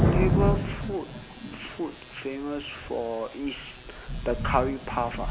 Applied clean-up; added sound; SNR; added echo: none; Thunder / Rain; -2 dB; none.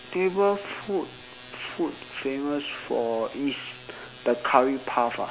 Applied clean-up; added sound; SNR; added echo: none; none; none; none.